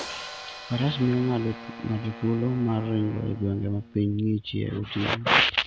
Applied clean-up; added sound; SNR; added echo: none; Wind instrument, woodwind instrument + Hi-hat; 16 dB; none.